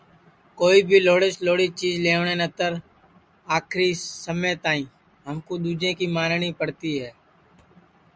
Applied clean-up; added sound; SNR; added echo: none; none; none; none.